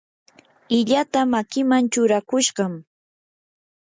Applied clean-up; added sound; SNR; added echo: none; none; none; none.